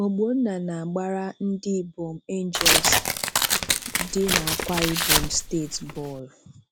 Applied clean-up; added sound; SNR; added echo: none; Tearing; -4 dB; none.